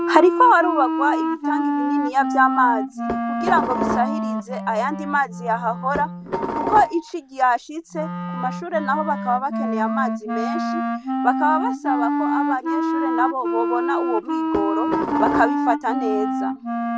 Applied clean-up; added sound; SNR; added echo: none; Wind instrument, woodwind instrument + Dishes, pots, and pans; 1 dB; none.